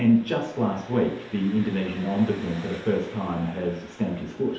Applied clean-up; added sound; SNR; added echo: none; Engine; 19 dB; reverberation time 2.2 s.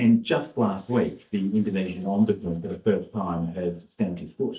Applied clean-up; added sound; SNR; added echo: neural mask model DeepFilterNet 3.